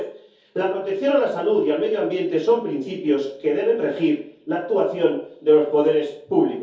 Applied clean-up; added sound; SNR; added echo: none; none; none; reverberation time 0.6 s.